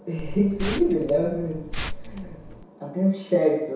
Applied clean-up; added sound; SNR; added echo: none; Liquid; 7 dB; reverberation time 0.7 s.